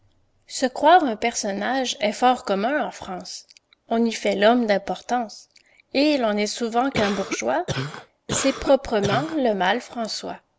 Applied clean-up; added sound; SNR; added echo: none; Cough; 7 dB; none.